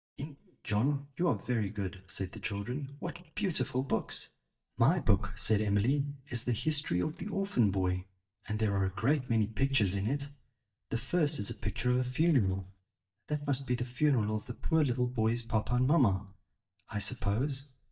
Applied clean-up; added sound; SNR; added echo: neural mask model DeepFilterNet 3.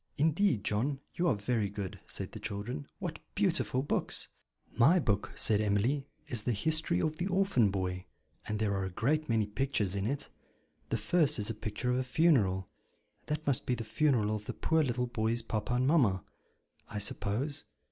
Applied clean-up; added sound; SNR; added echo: none; none; none; none.